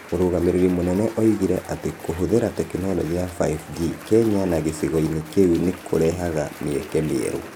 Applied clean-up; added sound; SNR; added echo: none; Applause / Cheering; 19 dB; none.